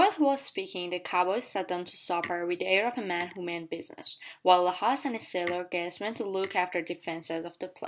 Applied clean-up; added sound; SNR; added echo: none; Tick; 18 dB; none.